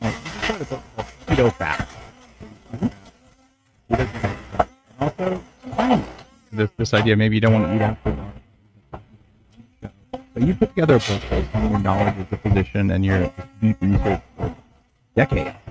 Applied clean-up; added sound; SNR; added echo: neural mask model RNNoise.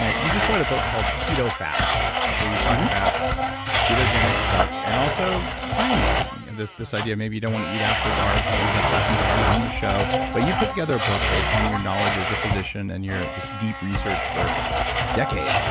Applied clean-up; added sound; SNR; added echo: none; Domestic sounds, home sounds; -4 dB; none.